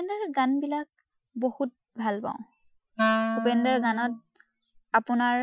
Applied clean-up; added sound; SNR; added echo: classical method Wiener filter.